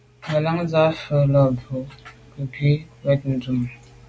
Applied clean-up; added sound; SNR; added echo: none; none; none; none.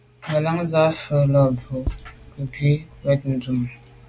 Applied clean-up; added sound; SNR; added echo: none; Tap; 15 dB; none.